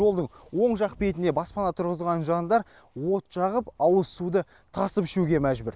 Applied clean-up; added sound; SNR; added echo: none; none; none; none.